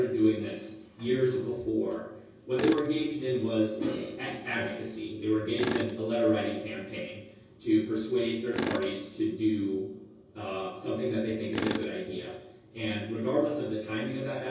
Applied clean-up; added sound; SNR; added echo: none; Tools; 12 dB; reverberation time 0.6 s.